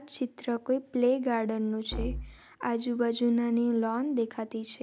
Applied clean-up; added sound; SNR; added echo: none; Musical instrument; 12 dB; none.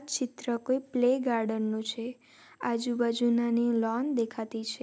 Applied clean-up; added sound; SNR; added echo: none; none; none; none.